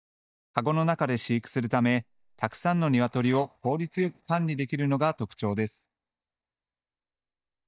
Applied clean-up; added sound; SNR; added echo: neural mask model DeepFilterNet 3.